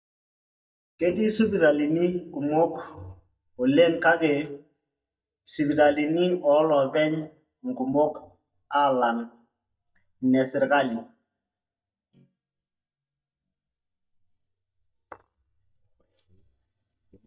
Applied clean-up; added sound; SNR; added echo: neural mask model DeepFilterNet 3.